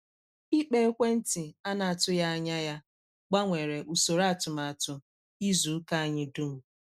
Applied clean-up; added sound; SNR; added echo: none; none; none; none.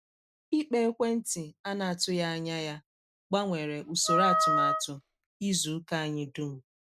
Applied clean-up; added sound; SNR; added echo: none; Wind instrument, woodwind instrument; -3 dB; none.